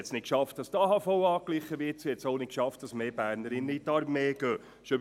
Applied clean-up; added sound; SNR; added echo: none; none; none; none.